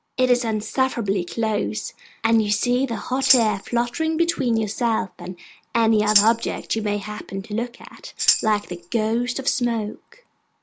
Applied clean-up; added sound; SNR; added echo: none; Tambourine; 5 dB; none.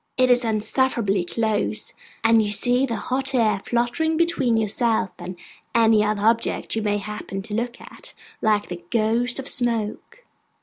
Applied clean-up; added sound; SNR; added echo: none; none; none; none.